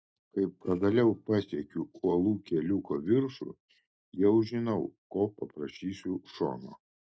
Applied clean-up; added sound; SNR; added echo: neural separator model SepFormer DNS4.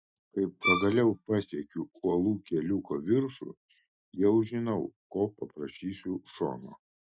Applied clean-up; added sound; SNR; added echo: classical method Wiener filter.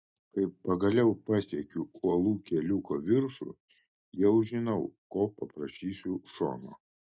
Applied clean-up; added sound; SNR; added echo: none; none; none; none.